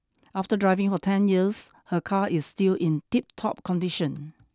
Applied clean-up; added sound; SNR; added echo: none; none; none; none.